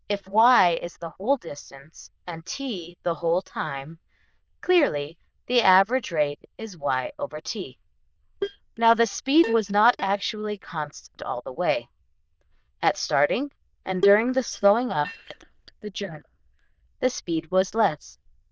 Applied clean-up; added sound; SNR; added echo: neural diffusion model UNIVERSE++.